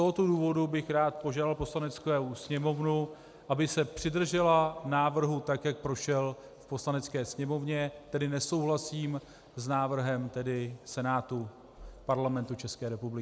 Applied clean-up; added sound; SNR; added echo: none; none; none; none.